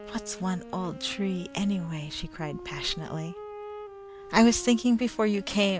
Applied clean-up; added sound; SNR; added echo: none; Wind instrument, woodwind instrument; 15 dB; none.